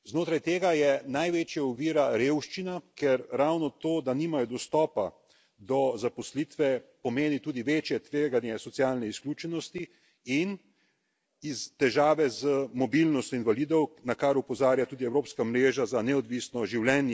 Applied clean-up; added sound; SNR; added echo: none; none; none; none.